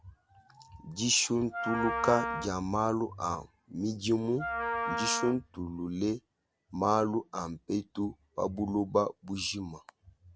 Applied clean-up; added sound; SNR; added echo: none; Wind instrument, woodwind instrument; 3 dB; none.